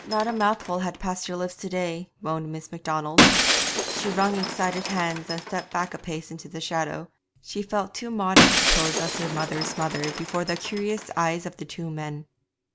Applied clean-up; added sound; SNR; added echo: none; Shatter; -1 dB; none.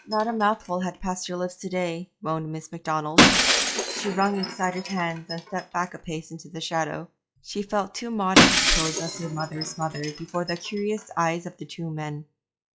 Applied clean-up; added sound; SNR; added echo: classical method log-MMSE.